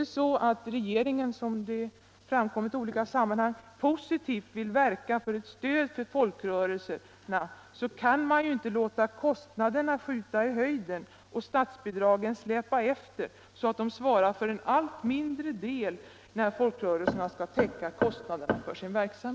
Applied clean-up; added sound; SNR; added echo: none; none; none; none.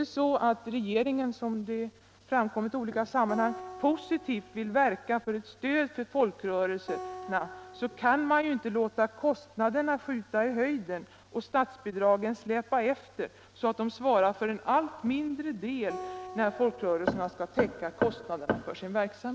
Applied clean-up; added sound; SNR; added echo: none; Acoustic guitar; 16 dB; none.